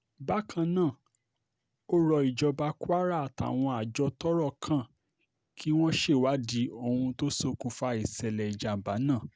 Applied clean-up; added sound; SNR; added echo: none; none; none; none.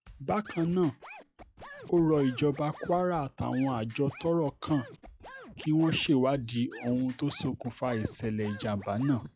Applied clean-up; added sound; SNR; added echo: classical method log-MMSE.